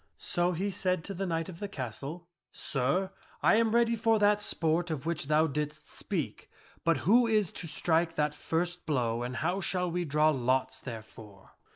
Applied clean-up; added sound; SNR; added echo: neural mask model Resemble Enhance denoiser.